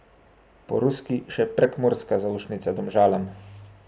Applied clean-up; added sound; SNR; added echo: none; none; none; none.